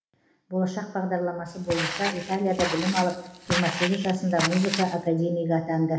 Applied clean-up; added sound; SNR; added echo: none; Walk, footsteps; 6 dB; reverberation time 1.1 s.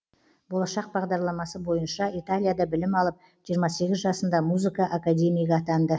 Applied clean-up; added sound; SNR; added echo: none; none; none; none.